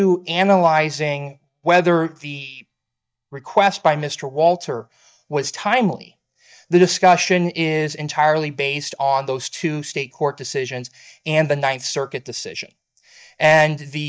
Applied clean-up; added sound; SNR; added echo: neural mask model DeepFilterNet 3.